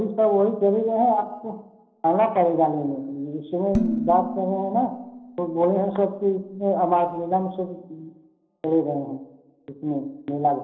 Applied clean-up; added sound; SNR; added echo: neural separator model SepFormer DNS4.